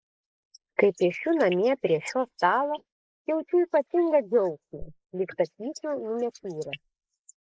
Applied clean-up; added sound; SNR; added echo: neural mask model Resemble Enhance denoiser.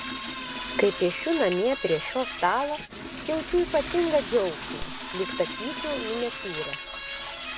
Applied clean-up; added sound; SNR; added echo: none; Toilet flush / Door; 5 dB; none.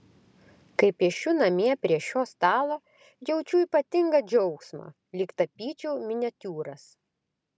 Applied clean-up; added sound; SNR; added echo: none; none; none; none.